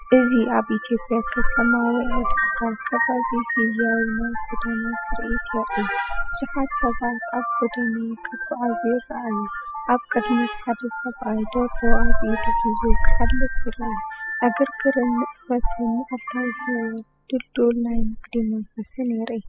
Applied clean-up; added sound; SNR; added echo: classical method spectral subtraction.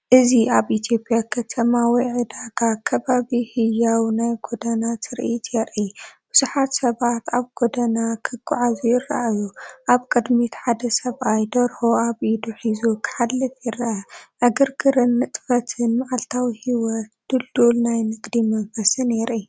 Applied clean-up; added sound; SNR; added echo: none; none; none; none.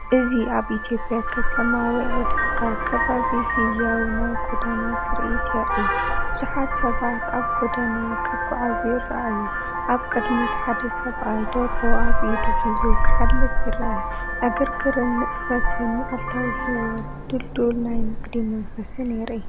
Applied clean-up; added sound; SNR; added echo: none; Vehicle horn, car horn, honking; -4 dB; none.